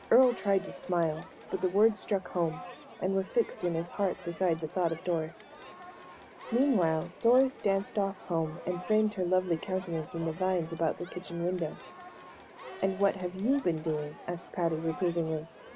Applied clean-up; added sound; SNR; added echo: none; Crowd; 16 dB; none.